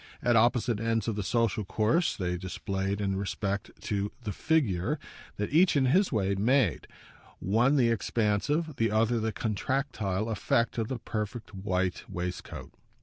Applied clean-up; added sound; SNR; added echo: none; none; none; none.